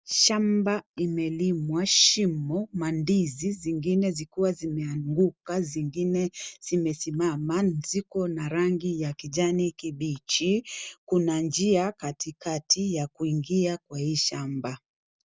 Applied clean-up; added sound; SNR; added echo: none; none; none; none.